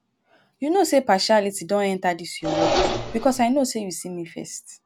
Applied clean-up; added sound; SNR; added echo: none; Engine; 7 dB; none.